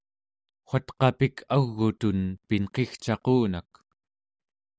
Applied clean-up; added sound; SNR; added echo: none; none; none; none.